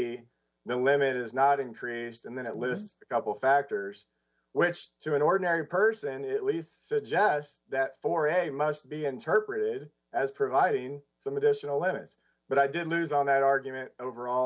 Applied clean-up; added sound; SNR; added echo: none; none; none; none.